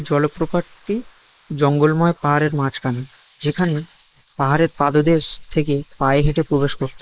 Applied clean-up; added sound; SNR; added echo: neural mask model Resemble Enhance denoiser.